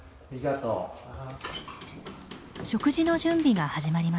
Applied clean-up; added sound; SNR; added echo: none; Hammer / Wood; 14 dB; none.